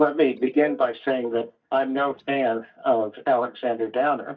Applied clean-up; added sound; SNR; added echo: neural mask model DeepFilterNet 3.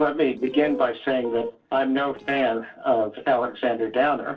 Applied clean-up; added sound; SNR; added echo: neural separator model SepFormer DNS4.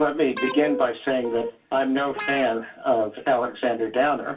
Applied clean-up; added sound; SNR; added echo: none; Guitar; 10 dB; reverberation time 0.2 s.